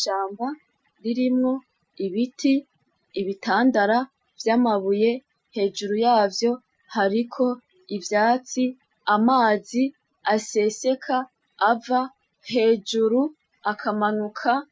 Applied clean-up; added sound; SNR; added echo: classical method Wiener filter.